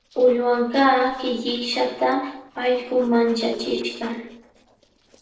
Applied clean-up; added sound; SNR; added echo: neural separator model SepFormer DNS4.